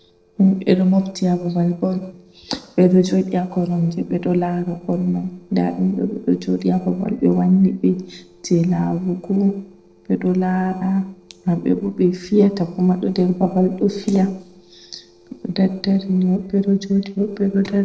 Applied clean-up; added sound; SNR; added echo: neural separator model SepFormer DNS4.